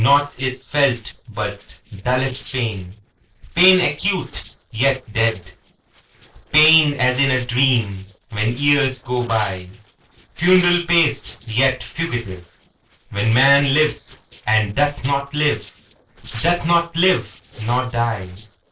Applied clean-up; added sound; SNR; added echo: neural separator model SepFormer DNS4.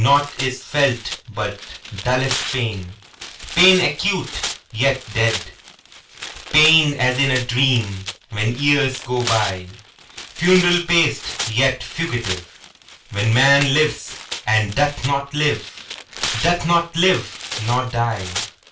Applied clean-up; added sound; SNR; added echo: none; Tearing; 11 dB; reverberation time 0.3 s.